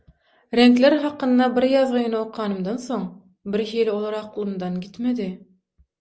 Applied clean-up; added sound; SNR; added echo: none; none; none; none.